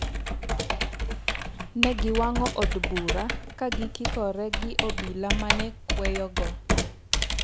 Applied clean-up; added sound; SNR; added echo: none; Computer keyboard; -4 dB; none.